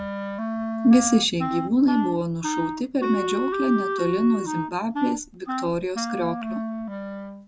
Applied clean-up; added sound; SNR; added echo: none; Wind instrument, woodwind instrument; 4 dB; none.